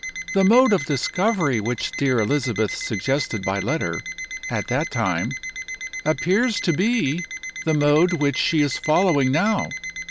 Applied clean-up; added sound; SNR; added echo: none; Alarm; 10 dB; none.